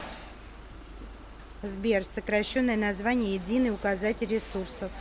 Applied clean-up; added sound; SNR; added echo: none; none; none; none.